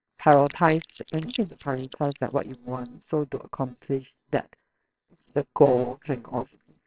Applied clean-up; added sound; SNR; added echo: neural separator model SepFormer WHAMR!.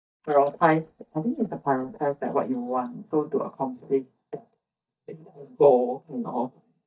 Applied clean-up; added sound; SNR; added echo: neural mask model DeepFilterNet 3.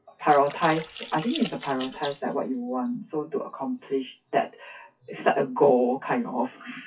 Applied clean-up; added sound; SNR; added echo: classical method WPE with log-MMSE.